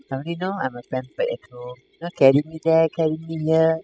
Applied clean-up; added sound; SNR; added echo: classical method spectral subtraction.